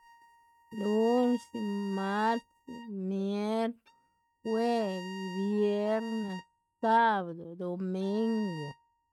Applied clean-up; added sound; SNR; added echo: neural mask model RNNoise.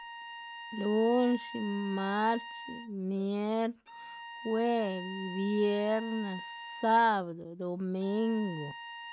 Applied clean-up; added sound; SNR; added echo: none; Bowed string instrument; 13 dB; none.